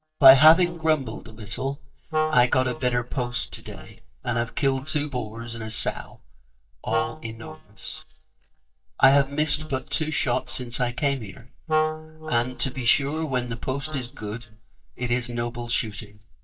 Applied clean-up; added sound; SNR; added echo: neural mask model DeepFilterNet 3.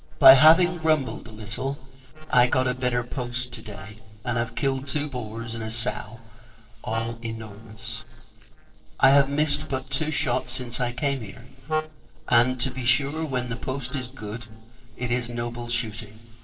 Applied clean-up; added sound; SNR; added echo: neural separator model SepFormer DNS4.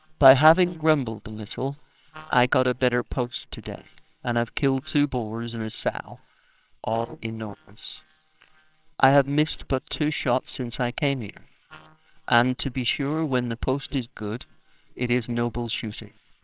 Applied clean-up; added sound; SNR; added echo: neural separator model SepFormer WHAMR!.